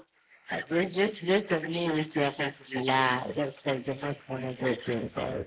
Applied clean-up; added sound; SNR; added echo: neural mask model Resemble Enhance denoiser.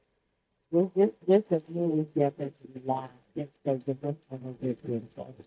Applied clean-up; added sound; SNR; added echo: neural mask model DeepFilterNet 3.